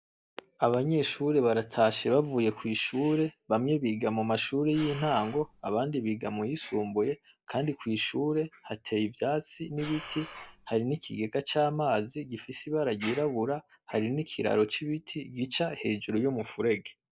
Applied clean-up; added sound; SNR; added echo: none; Breathing; 15 dB; none.